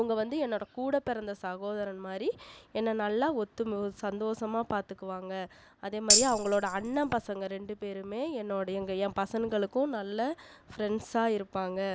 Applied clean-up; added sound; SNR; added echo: none; Tambourine; -3 dB; none.